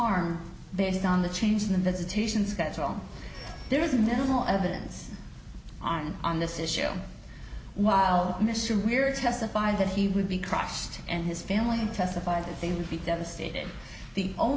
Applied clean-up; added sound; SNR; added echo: none; Zipper (clothing) / Telephone; 16 dB; none.